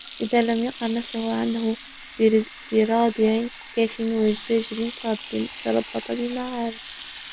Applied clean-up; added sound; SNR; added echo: none; Sink (filling or washing) / Water tap, faucet; 16 dB; none.